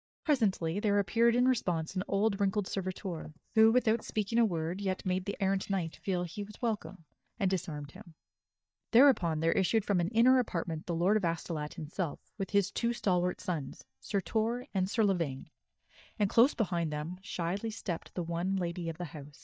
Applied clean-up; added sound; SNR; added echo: neural mask model DeepFilterNet 3.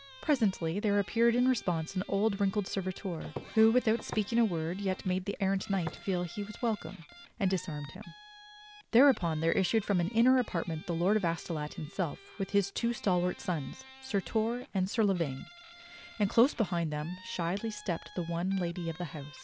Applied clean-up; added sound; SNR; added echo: none; Walk, footsteps + Guitar; 20 dB; none.